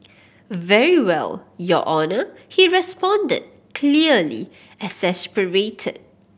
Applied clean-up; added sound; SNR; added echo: none; none; none; none.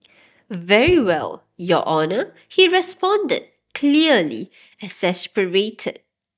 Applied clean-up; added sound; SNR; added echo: neural mask model DeepFilterNet 3.